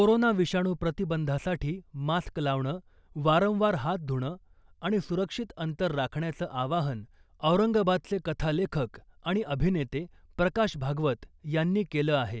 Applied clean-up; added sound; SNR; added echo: none; none; none; none.